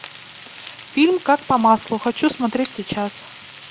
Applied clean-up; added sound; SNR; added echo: none; Frying (food); 19 dB; none.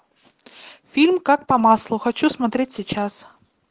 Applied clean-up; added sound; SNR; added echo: none; none; none; none.